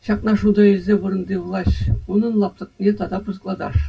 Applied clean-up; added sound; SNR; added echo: none; none; none; reverberation time 0.2 s.